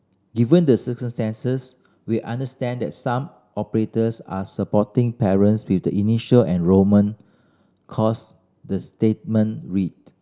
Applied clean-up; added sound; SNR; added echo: none; none; none; none.